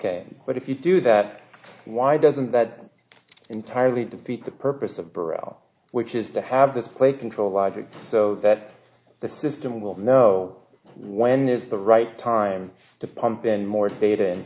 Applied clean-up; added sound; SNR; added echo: none; none; none; none.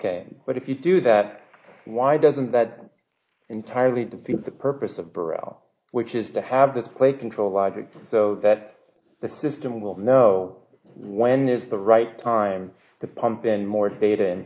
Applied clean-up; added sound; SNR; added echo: neural mask model Resemble Enhance denoiser.